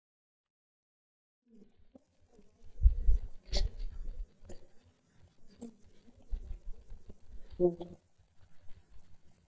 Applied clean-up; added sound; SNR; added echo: neural mask model DeepFilterNet 3.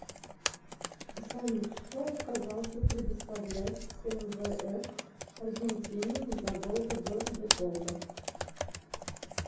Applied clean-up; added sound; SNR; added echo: none; Computer keyboard; 0 dB; reverberation time 0.9 s.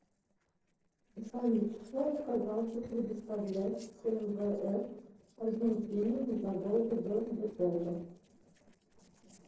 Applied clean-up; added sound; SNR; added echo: neural separator model SepFormer DNS4.